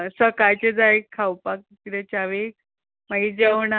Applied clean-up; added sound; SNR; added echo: none; none; none; none.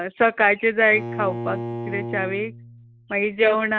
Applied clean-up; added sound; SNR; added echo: none; Bowed string instrument; 10 dB; none.